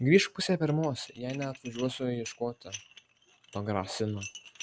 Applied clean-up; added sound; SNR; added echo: none; Dishes, pots, and pans; 18 dB; none.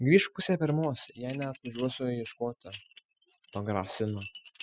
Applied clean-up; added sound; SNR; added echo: classical method spectral subtraction.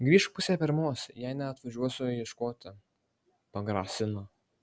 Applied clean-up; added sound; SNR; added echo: none; none; none; none.